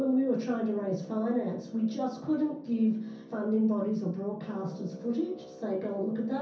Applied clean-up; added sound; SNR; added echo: none; Brass instrument; 18 dB; reverberation time 0.6 s.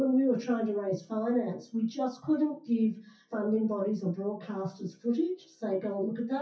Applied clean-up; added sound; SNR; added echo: classical method WPE with log-MMSE.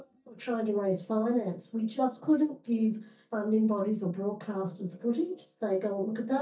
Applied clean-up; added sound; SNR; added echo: neural mask model DeepFilterNet 3.